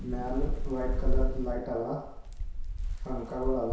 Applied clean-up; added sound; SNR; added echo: none; Thunder / Rain; -5 dB; reverberation time 0.7 s.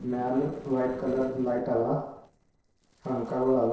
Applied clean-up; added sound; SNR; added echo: neural separator model SepFormer DNS4.